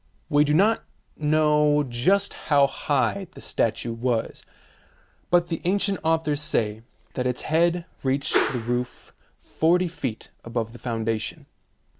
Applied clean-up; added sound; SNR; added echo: none; Whoosh, swoosh, swish; 4 dB; none.